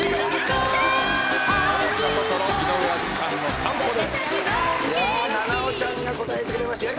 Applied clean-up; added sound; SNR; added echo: none; none; none; none.